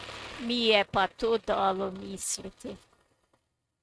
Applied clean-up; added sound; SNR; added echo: neural mask model RNNoise.